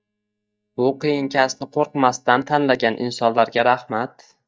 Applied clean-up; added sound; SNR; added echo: neural mask model DeepFilterNet 3.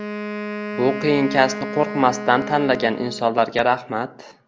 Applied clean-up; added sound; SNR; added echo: none; Wind instrument, woodwind instrument; 9 dB; none.